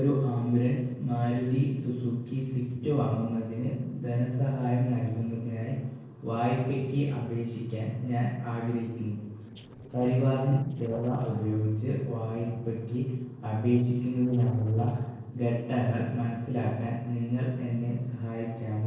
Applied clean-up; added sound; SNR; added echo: neural separator model SepFormer DNS4.